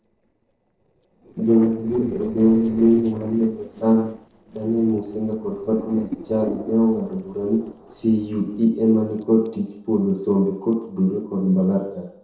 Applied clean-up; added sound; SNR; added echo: neural separator model SepFormer DNS4.